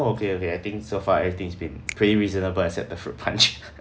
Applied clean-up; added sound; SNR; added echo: none; Finger snapping; 17 dB; none.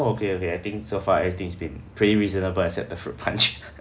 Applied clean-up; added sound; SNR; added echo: none; none; none; none.